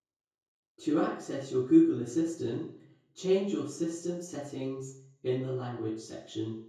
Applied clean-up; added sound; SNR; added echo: none; none; none; reverberation time 0.6 s.